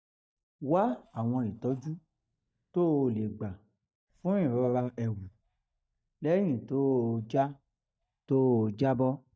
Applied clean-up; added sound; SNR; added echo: neural mask model DeepFilterNet 3.